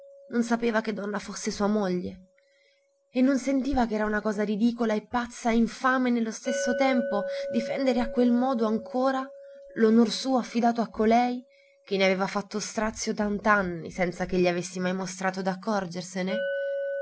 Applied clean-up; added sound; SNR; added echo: none; Chink, clink; 12 dB; none.